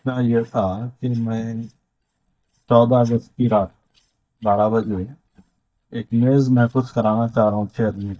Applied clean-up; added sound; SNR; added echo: neural mask model DeepFilterNet 3.